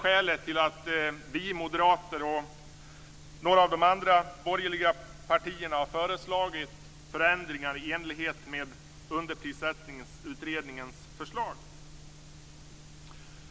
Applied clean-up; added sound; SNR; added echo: none; none; none; none.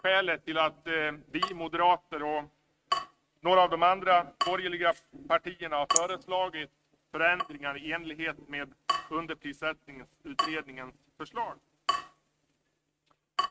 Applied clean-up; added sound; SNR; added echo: neural mask model RNNoise.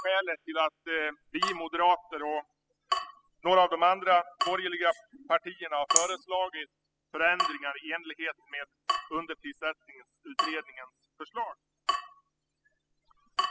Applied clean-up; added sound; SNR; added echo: classical method spectral subtraction.